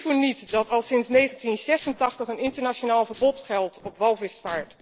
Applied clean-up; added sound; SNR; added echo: neural separator model SepFormer DNS4.